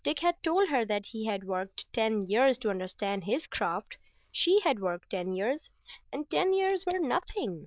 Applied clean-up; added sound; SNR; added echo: neural diffusion model UNIVERSE++.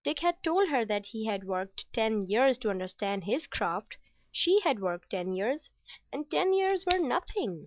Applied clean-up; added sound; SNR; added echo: neural mask model DeepFilterNet 3.